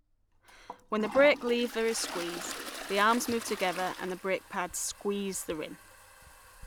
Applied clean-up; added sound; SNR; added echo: none; Toilet flush; 12 dB; none.